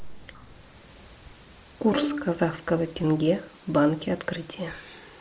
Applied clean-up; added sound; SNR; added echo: neural mask model Resemble Enhance denoiser.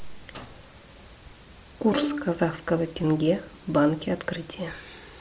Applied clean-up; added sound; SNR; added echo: none; Bowed string instrument; 7 dB; none.